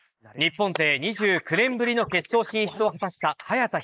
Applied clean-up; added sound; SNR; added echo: neural mask model Resemble Enhance denoiser.